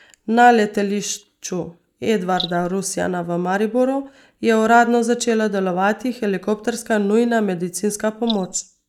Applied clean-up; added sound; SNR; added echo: neural mask model DeepFilterNet 3.